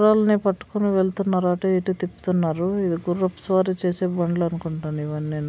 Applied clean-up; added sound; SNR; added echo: none; none; none; none.